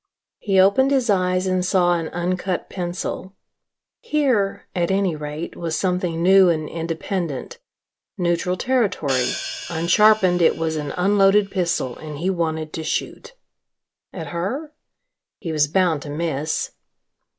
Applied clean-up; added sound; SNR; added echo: none; Hi-hat; 12 dB; none.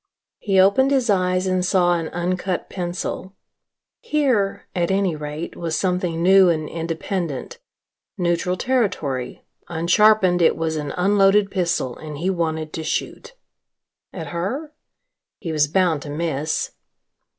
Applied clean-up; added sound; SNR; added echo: none; none; none; none.